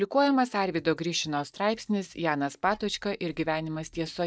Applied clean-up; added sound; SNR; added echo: neural mask model DeepFilterNet 3.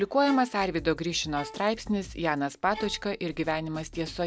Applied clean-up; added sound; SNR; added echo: none; Bowed string instrument; 18 dB; none.